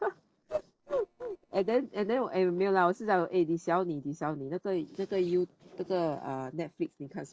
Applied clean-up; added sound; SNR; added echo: neural separator model SepFormer DNS4.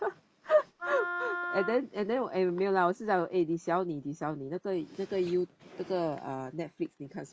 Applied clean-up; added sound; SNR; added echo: none; Wind instrument, woodwind instrument; 6 dB; none.